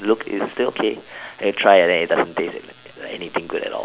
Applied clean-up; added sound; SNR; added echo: none; none; none; none.